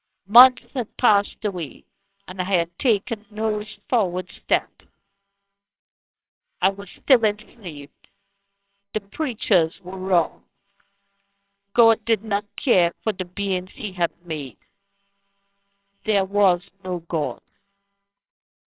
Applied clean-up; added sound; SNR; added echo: neural separator model SepFormer WHAMR!.